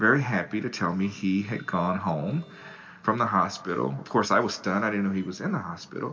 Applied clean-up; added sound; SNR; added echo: none; none; none; reverberation time 1.8 s.